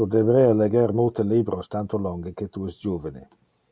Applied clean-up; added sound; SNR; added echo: none; none; none; none.